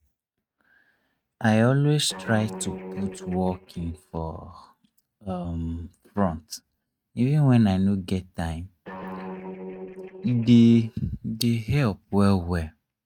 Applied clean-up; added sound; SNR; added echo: neural mask model RNNoise.